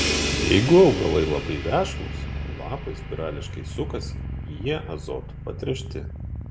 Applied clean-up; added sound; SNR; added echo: none; Crash cymbal + Purr; 5 dB; none.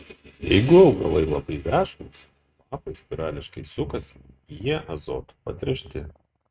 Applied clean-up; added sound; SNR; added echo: neural mask model RNNoise.